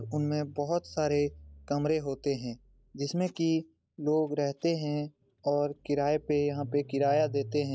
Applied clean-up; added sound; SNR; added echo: none; Engine starting / Car; 18 dB; none.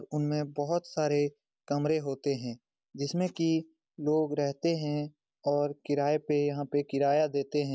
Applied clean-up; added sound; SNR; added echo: none; none; none; none.